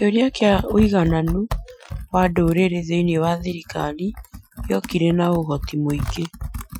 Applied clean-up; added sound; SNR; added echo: classical method Wiener filter.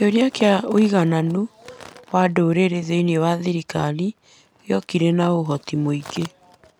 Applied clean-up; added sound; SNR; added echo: none; none; none; none.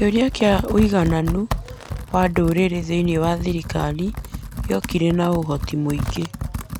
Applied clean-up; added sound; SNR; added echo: none; Computer keyboard; 8 dB; none.